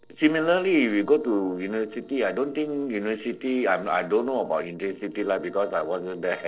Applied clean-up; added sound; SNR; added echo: neural separator model SepFormer DNS4.